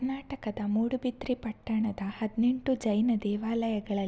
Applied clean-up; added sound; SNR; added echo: none; none; none; none.